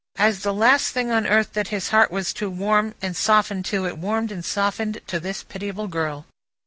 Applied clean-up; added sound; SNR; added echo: none; none; none; none.